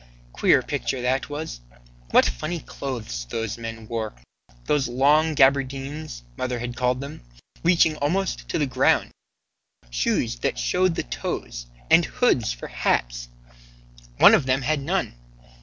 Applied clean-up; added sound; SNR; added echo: none; none; none; none.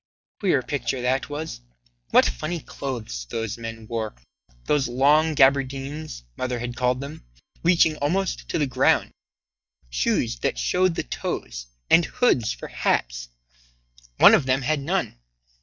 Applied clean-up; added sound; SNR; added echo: neural mask model DeepFilterNet 3.